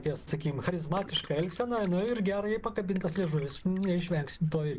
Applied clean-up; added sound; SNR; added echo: none; Gurgling + Motor vehicle (road); 17 dB; none.